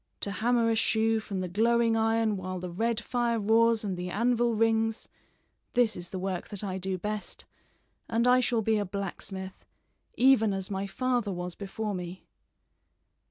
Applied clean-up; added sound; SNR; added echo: none; none; none; none.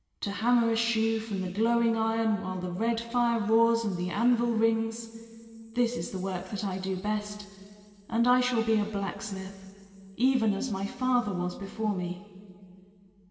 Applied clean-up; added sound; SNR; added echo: none; none; none; reverberation time 2.5 s.